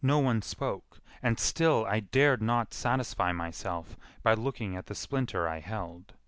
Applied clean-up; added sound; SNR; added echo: none; none; none; none.